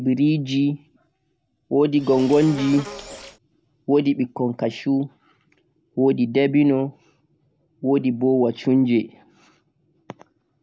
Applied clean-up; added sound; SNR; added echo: none; Insect; 14 dB; none.